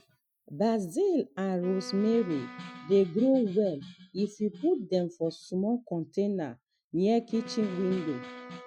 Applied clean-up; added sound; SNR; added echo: classical method Wiener filter.